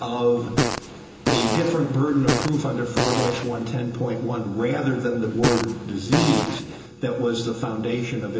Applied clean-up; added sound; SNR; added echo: none; Fart; 2 dB; reverberation time 0.2 s.